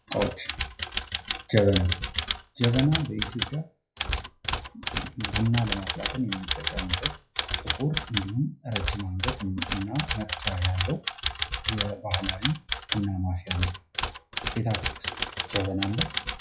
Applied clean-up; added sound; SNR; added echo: classical method WPE with log-MMSE.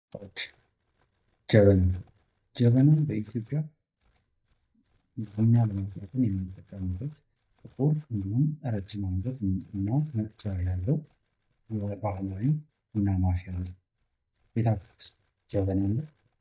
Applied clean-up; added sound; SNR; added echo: neural mask model DeepFilterNet 3.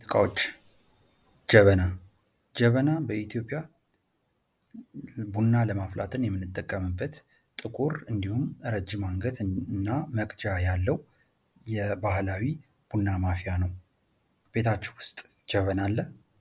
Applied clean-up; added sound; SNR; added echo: none; none; none; none.